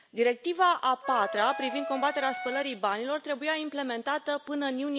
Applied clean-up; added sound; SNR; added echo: none; Wind instrument, woodwind instrument; 7 dB; none.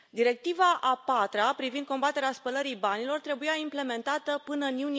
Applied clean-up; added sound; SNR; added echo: none; none; none; none.